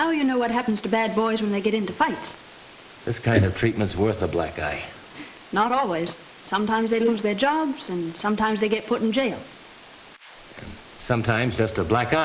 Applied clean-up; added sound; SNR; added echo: neural mask model Resemble Enhance denoiser.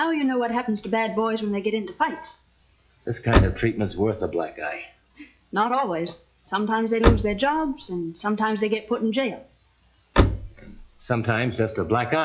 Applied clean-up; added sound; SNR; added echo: classical method log-MMSE.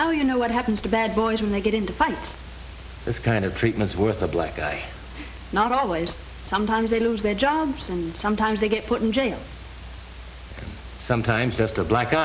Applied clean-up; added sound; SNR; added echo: none; none; none; none.